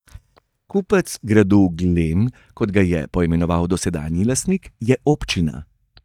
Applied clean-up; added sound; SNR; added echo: neural mask model DeepFilterNet 3.